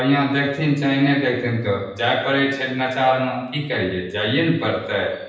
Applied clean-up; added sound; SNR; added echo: none; none; none; reverberation time 0.9 s.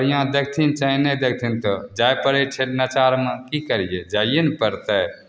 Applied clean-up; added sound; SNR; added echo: none; none; none; none.